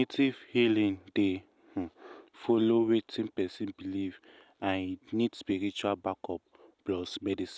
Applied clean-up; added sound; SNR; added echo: none; none; none; none.